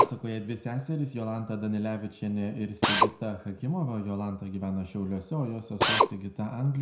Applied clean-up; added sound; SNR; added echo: none; Drill; 0 dB; reverberation time 0.5 s.